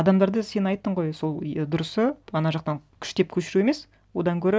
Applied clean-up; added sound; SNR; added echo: none; none; none; none.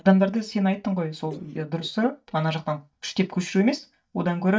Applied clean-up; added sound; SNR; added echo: neural mask model DeepFilterNet 3.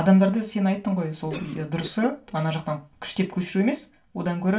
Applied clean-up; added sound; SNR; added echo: none; Cough; 19 dB; reverberation time 0.3 s.